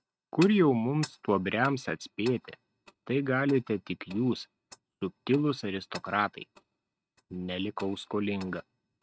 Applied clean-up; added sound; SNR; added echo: neural mask model RNNoise.